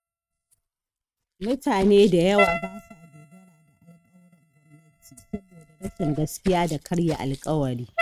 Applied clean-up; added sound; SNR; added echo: neural mask model RNNoise.